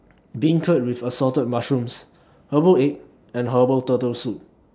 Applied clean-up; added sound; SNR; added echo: none; none; none; none.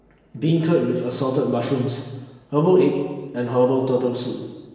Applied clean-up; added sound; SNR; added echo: none; none; none; reverberation time 1.2 s.